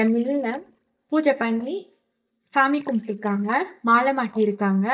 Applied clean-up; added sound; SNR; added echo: neural mask model DeepFilterNet 3.